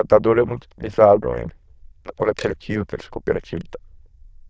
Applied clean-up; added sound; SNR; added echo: neural diffusion model UNIVERSE++.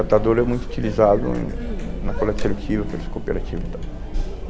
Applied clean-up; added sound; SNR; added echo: none; Chatter; 2 dB; none.